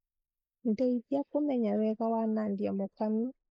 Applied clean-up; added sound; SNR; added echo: neural mask model Resemble Enhance denoiser.